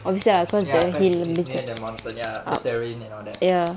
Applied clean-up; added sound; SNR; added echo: none; Scissors; 11 dB; none.